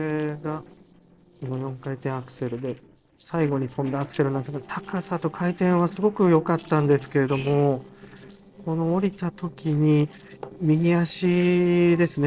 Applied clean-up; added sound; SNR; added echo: neural separator model SepFormer DNS4.